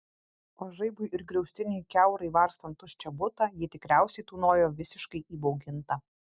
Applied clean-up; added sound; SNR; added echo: none; none; none; none.